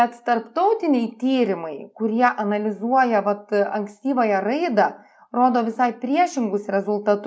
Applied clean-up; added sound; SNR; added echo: none; none; none; none.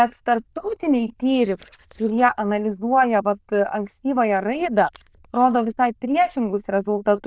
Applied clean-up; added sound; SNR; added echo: neural diffusion model UNIVERSE++.